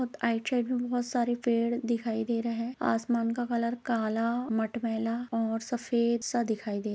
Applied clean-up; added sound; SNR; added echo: none; none; none; none.